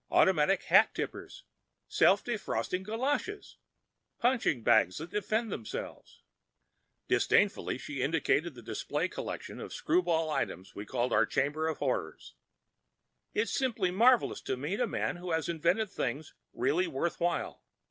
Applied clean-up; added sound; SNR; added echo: none; none; none; none.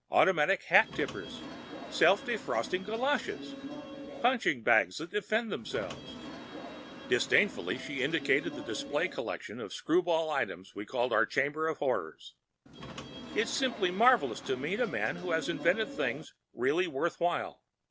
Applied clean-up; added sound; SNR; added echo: none; Subway, metro, underground / Sliding door; 12 dB; none.